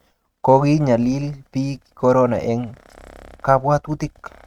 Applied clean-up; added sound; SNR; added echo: neural mask model RNNoise.